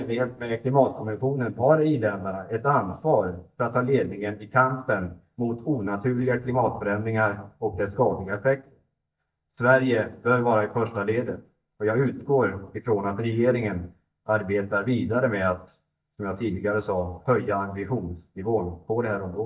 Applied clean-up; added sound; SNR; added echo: neural mask model DeepFilterNet 3.